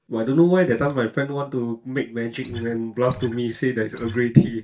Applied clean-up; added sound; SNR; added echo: neural mask model DeepFilterNet 3.